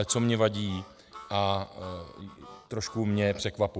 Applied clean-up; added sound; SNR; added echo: none; Harmonica; 19 dB; none.